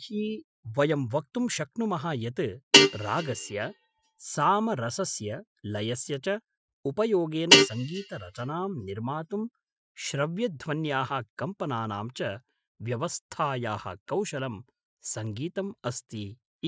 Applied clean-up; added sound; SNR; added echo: classical method Wiener filter.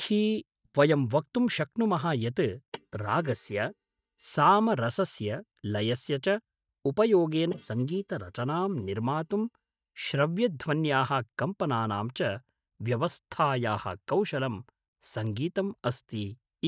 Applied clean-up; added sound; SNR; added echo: neural mask model DeepFilterNet 3.